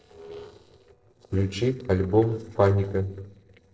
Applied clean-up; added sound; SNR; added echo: neural separator model SepFormer DNS4.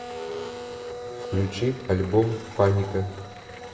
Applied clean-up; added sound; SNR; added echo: none; Domestic sounds, home sounds; 11 dB; reverberation time 1.0 s.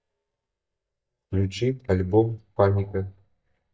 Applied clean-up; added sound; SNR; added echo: neural mask model DeepFilterNet 3.